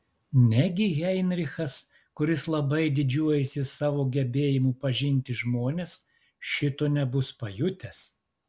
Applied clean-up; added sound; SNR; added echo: none; none; none; none.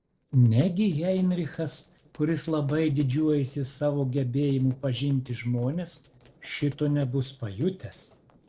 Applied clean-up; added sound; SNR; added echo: neural separator model SepFormer DNS4.